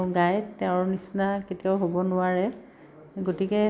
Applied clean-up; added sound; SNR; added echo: none; none; none; none.